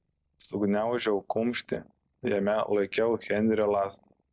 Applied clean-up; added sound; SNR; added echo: neural mask model DeepFilterNet 3.